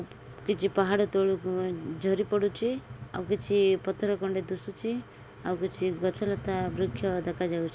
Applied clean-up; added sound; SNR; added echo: none; none; none; none.